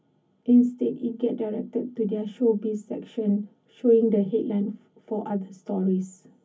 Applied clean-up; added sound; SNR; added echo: none; none; none; reverberation time 0.3 s.